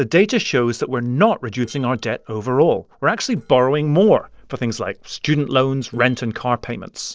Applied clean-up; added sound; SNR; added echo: neural separator model SepFormer DNS4.